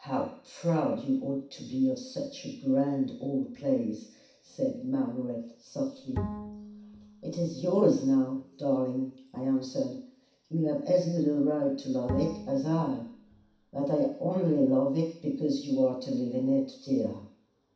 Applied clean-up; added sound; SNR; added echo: none; Bowed string instrument; 10 dB; reverberation time 0.6 s.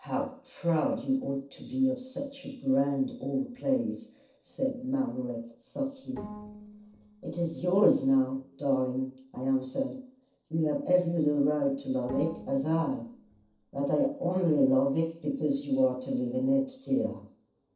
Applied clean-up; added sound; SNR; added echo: neural separator model SepFormer DNS4.